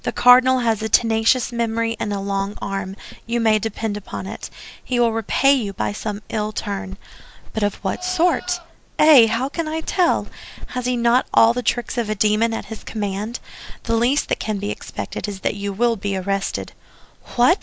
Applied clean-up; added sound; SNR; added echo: none; Livestock, farm animals, working animals; 20 dB; none.